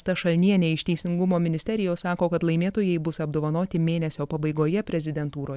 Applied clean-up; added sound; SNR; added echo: none; none; none; none.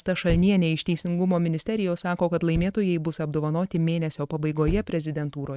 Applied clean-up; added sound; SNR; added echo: neural mask model RNNoise.